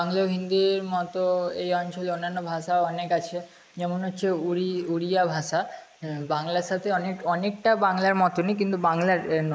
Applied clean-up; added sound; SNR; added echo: neural mask model Resemble Enhance denoiser.